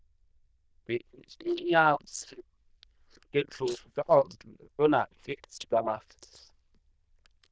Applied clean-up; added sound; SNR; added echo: neural diffusion model UNIVERSE++.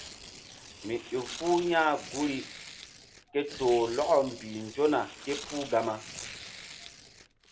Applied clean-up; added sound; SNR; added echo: none; Tearing; 14 dB; none.